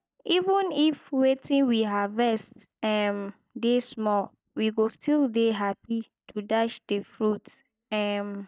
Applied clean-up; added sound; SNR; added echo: neural mask model DeepFilterNet 3.